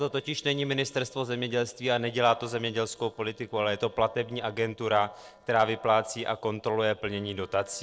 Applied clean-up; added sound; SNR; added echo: neural separator model SepFormer DNS4.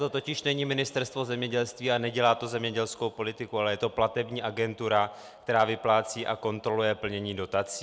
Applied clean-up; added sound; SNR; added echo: none; none; none; none.